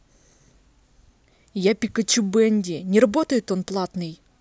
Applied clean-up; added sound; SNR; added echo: none; none; none; none.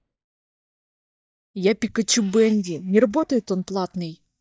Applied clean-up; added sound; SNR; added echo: neural mask model DeepFilterNet 3.